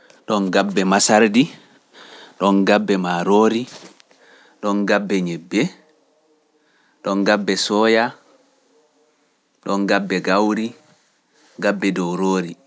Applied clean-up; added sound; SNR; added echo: none; none; none; none.